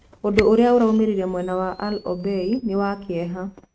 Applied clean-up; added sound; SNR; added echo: neural mask model RNNoise.